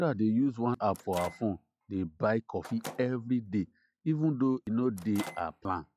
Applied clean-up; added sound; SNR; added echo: classical method log-MMSE.